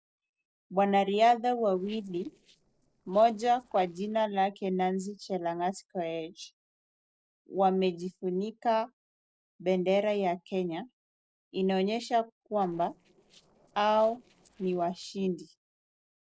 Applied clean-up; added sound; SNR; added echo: neural separator model SepFormer DNS4.